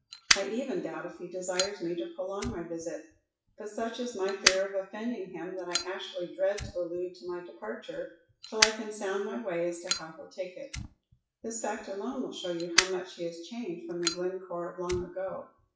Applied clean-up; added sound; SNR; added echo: classical method WPE with log-MMSE.